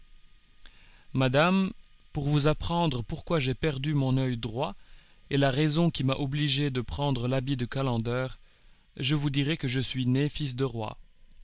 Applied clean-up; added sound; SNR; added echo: none; none; none; none.